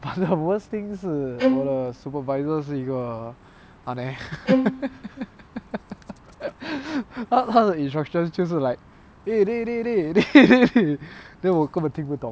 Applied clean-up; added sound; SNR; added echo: none; Bowed string instrument; 2 dB; none.